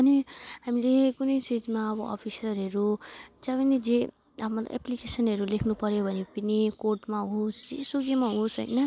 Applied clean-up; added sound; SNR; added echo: none; none; none; none.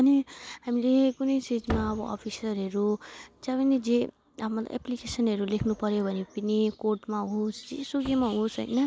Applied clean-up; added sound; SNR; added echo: none; Slam; 18 dB; none.